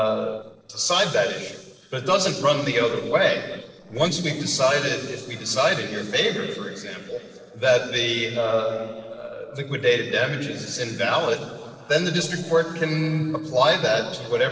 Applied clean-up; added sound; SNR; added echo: neural separator model SepFormer DNS4.